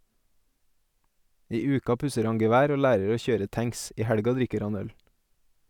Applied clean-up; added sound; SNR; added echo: none; none; none; none.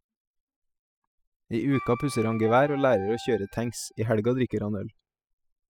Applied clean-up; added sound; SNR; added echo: classical method spectral subtraction.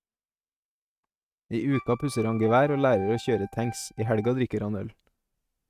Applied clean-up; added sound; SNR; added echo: neural mask model RNNoise.